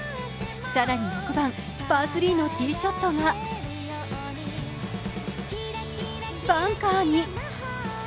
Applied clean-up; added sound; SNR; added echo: none; none; none; none.